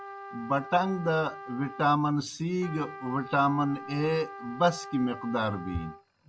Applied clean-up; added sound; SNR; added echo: none; Trumpet; 14 dB; none.